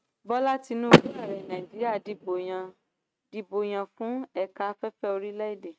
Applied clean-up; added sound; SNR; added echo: neural mask model RNNoise.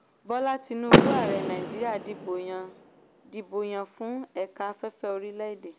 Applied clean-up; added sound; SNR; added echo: none; Door / Car; -3 dB; none.